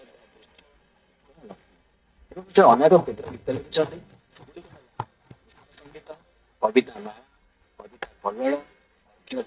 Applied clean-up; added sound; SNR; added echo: neural mask model DeepFilterNet 3.